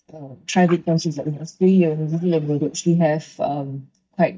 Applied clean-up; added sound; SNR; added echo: neural mask model DeepFilterNet 3.